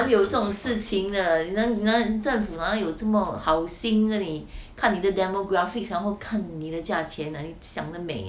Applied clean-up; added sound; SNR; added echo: none; none; none; none.